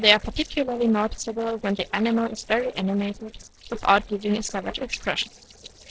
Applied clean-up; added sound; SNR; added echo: neural separator model SepFormer DNS4.